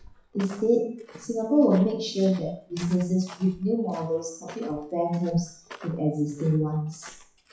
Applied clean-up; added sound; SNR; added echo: classical method WPE with log-MMSE.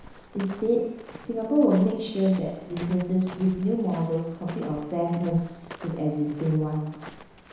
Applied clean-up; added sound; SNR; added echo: none; Walk, footsteps; 18 dB; reverberation time 1.0 s.